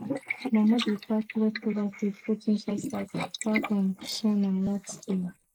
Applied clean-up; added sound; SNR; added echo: neural mask model Resemble Enhance denoiser.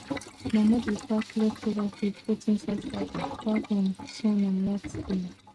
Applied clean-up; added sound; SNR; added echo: neural mask model RNNoise.